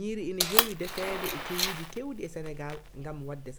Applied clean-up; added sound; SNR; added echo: none; Keys jangling + Fire; -3 dB; none.